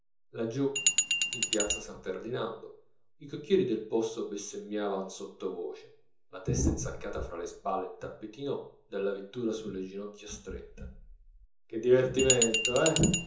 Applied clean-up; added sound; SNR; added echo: none; Glass; -4 dB; reverberation time 0.6 s.